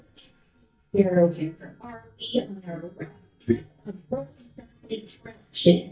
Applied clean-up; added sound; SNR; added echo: neural mask model DeepFilterNet 3.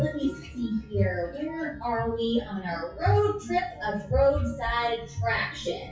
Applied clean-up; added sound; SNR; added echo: classical method WPE with log-MMSE.